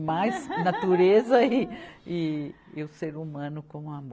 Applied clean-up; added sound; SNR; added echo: none; none; none; none.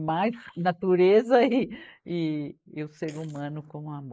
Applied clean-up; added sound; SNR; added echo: neural mask model Resemble Enhance denoiser.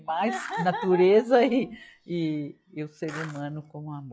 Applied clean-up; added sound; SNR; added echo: classical method log-MMSE.